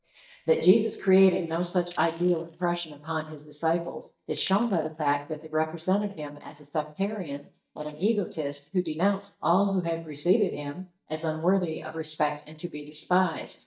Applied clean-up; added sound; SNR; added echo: neural mask model DeepFilterNet 3.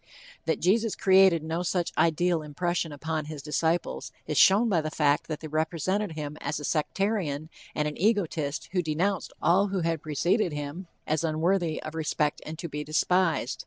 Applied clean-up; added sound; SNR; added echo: none; none; none; none.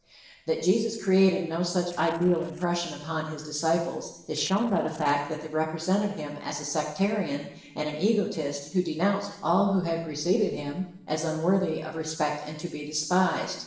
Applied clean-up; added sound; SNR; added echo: neural separator model SepFormer DNS4.